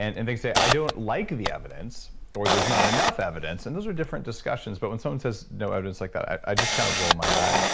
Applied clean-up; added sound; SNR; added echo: none; Camera; -1 dB; none.